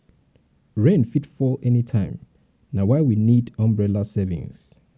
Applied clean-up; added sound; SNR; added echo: none; none; none; none.